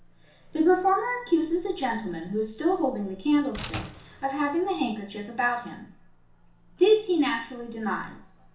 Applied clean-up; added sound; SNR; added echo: none; Slam; 19 dB; reverberation time 0.7 s.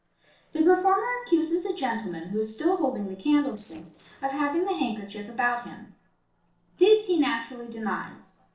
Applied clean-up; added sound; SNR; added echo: neural separator model SepFormer DNS4.